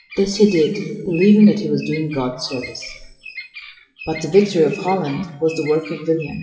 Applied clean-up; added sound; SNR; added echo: classical method WPE with log-MMSE.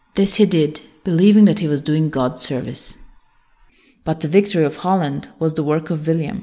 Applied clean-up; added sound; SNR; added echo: none; none; none; none.